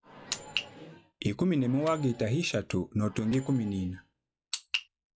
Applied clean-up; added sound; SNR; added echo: classical method log-MMSE.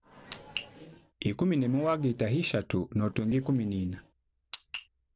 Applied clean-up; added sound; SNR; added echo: neural separator model SepFormer DNS4.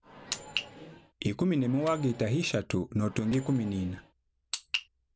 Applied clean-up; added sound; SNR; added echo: none; Microwave oven; 17 dB; none.